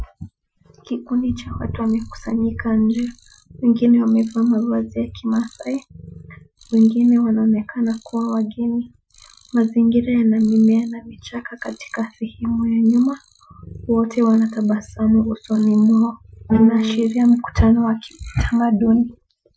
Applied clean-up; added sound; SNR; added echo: classical method Wiener filter.